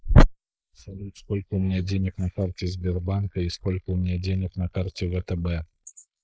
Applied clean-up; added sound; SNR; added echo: neural mask model Resemble Enhance denoiser.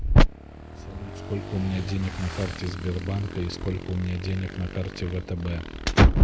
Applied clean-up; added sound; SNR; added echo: none; Motorcycle / Engine; 14 dB; none.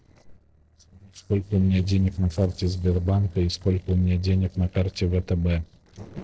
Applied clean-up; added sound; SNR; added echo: neural separator model SepFormer DNS4.